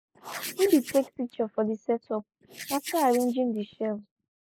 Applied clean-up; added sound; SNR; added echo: neural mask model Resemble Enhance denoiser.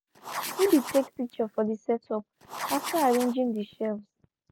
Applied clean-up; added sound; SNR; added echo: none; Writing; 9 dB; none.